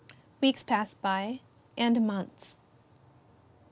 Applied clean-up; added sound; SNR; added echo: none; none; none; none.